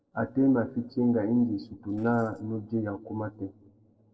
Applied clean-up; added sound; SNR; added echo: neural separator model SepFormer DNS4.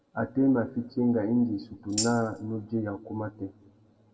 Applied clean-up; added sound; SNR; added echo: none; Tambourine; 7 dB; reverberation time 1.8 s.